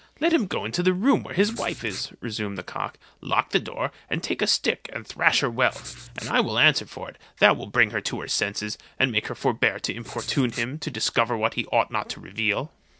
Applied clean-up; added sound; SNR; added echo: none; Writing; 15 dB; none.